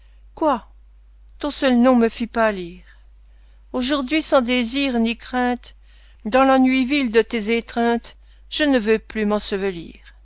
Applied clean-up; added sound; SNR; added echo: none; none; none; none.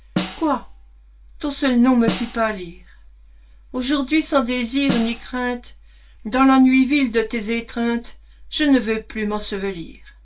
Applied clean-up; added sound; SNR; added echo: none; Snare drum; 10 dB; reverberation time 0.2 s.